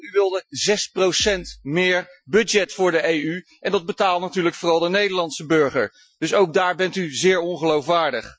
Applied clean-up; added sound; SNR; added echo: classical method Wiener filter.